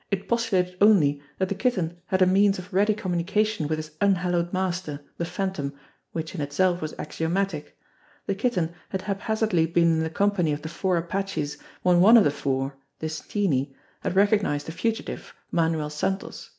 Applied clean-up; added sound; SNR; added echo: none; none; none; none.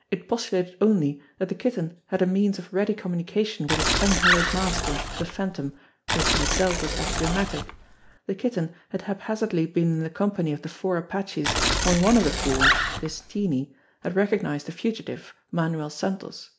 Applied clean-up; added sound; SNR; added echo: none; Tearing + Animal; -1 dB; none.